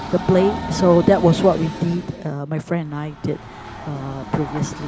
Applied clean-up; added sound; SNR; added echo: none; Train; 10 dB; none.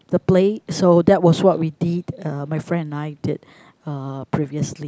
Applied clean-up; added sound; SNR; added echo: none; none; none; none.